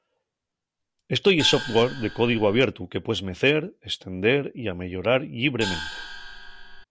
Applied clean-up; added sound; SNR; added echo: none; Gong; 10 dB; none.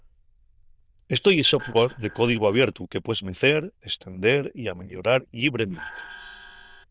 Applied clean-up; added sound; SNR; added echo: neural diffusion model UNIVERSE++.